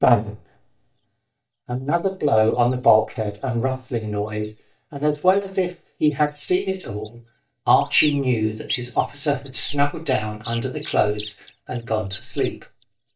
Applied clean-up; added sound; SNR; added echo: neural mask model DeepFilterNet 3.